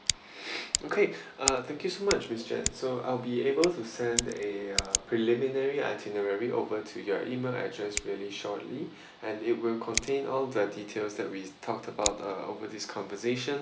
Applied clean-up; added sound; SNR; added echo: none; Scissors; 7 dB; reverberation time 1.6 s.